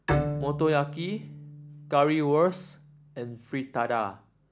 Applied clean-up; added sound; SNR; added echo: none; Bowed string instrument; 7 dB; none.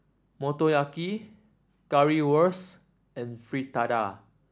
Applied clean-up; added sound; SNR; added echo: none; none; none; none.